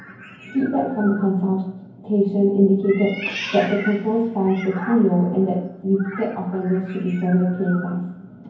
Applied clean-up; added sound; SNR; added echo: none; Meow; 16 dB; reverberation time 0.9 s.